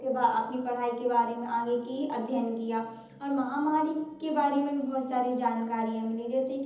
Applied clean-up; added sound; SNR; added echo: none; none; none; reverberation time 1.3 s.